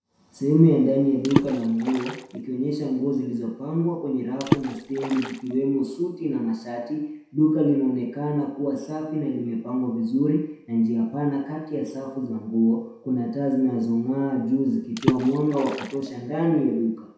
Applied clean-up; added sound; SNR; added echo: none; Water / Splash, splatter; 5 dB; reverberation time 0.7 s.